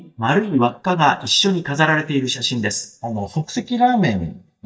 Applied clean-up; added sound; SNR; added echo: neural mask model DeepFilterNet 3.